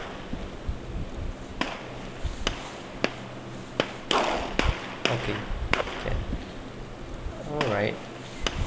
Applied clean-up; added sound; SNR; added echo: none; Gunshot, gunfire; 0 dB; none.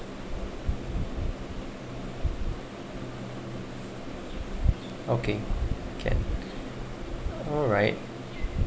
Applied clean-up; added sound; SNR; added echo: none; none; none; none.